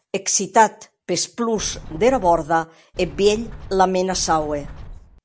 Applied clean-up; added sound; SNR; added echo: none; Sliding door; 15 dB; none.